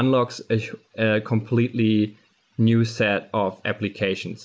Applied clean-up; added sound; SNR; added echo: none; none; none; none.